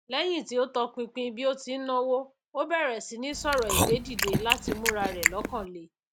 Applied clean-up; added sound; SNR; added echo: none; Chewing, mastication; -1 dB; none.